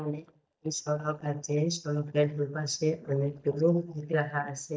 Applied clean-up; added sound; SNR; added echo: neural mask model DeepFilterNet 3.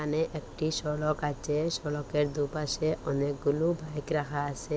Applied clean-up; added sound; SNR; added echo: none; none; none; none.